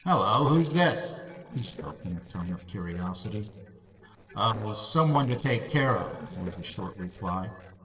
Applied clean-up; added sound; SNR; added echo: neural separator model SepFormer DNS4.